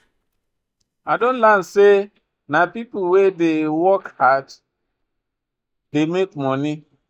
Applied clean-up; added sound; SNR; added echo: neural mask model DeepFilterNet 3.